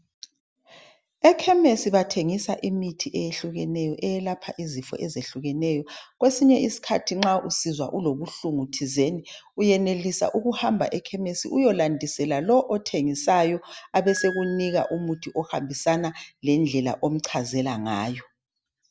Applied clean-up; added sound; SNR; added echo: none; Piano; 14 dB; none.